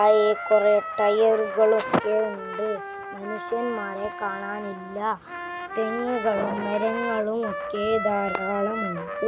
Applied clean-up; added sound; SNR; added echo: none; Trumpet; 8 dB; none.